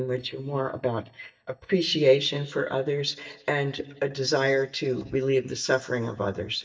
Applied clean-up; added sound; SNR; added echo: neural mask model DeepFilterNet 3.